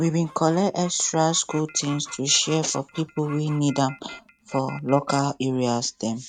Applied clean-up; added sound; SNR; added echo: neural mask model RNNoise.